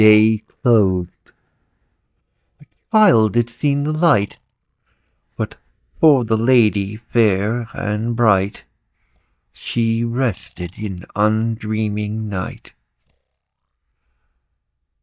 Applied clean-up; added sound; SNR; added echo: neural mask model DeepFilterNet 3.